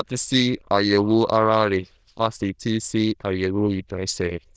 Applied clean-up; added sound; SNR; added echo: neural diffusion model UNIVERSE++.